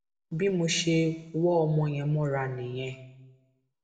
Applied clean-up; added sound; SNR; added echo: none; none; none; reverberation time 0.6 s.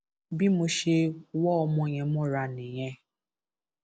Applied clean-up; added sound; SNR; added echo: none; none; none; none.